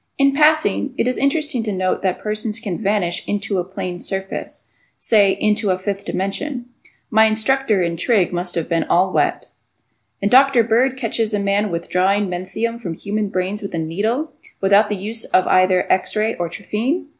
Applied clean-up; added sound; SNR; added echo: none; none; none; none.